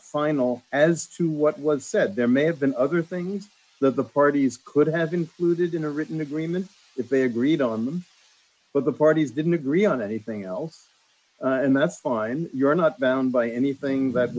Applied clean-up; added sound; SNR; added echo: none; none; none; none.